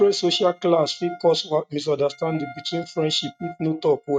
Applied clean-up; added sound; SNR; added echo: neural mask model RNNoise.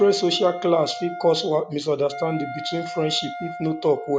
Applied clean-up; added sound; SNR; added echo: none; Wind instrument, woodwind instrument; 12 dB; none.